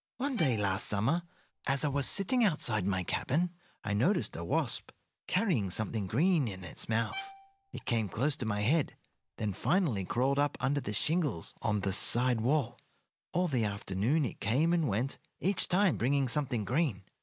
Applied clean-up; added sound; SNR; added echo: none; Bowed string instrument; 20 dB; none.